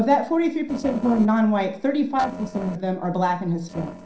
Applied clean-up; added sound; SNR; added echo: neural separator model SepFormer DNS4.